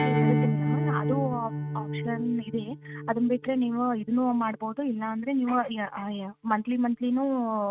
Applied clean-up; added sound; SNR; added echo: neural mask model RNNoise.